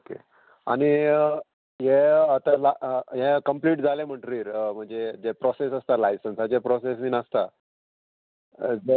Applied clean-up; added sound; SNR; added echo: none; none; none; none.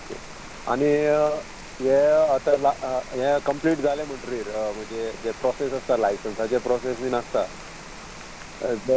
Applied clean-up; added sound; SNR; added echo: none; Rain; 15 dB; none.